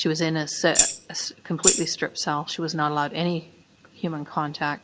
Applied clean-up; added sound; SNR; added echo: none; Tambourine; -4 dB; none.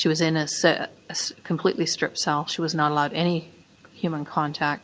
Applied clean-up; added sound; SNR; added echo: none; none; none; none.